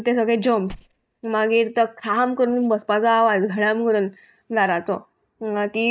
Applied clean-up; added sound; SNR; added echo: neural mask model DeepFilterNet 3.